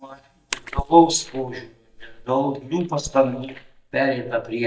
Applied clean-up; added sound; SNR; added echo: neural mask model DeepFilterNet 3.